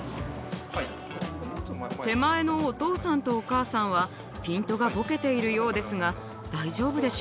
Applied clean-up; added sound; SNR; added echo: none; none; none; none.